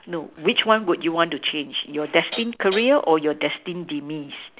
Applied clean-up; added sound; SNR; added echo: none; Hi-hat; 11 dB; none.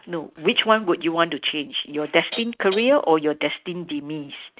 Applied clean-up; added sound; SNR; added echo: neural mask model RNNoise.